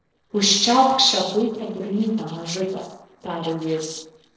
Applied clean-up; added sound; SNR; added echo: neural separator model SepFormer DNS4.